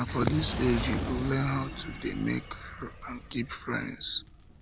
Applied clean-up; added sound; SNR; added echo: none; Fire; 6 dB; none.